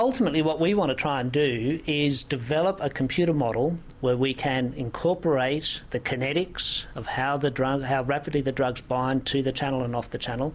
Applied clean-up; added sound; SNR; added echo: none; none; none; none.